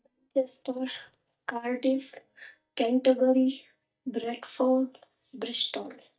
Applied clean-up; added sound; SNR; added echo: neural mask model DeepFilterNet 3.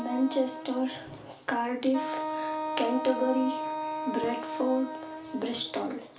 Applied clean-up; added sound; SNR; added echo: none; Wind instrument, woodwind instrument; 5 dB; reverberation time 0.4 s.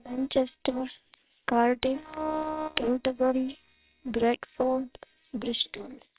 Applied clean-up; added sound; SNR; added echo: neural separator model SepFormer WHAMR!.